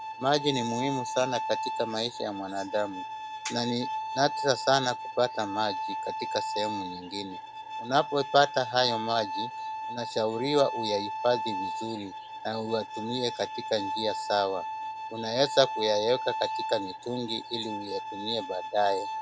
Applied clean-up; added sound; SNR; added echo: none; Bowed string instrument; 6 dB; none.